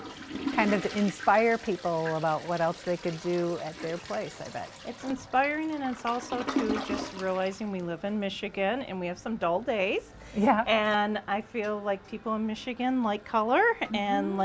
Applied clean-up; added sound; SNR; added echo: none; Toilet flush; 12 dB; none.